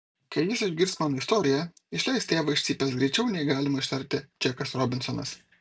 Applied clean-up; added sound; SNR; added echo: none; none; none; none.